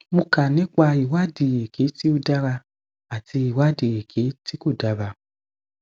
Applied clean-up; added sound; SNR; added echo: none; none; none; none.